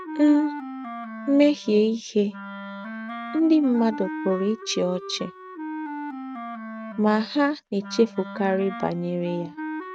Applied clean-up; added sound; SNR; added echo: neural mask model RNNoise.